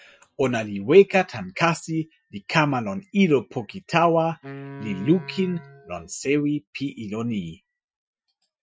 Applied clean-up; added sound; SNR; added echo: classical method Wiener filter.